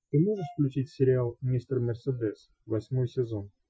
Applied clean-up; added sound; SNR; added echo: classical method Wiener filter.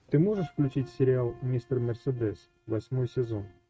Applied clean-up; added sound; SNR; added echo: neural mask model RNNoise.